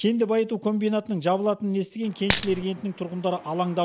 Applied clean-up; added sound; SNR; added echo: none; Coin (dropping); 2 dB; none.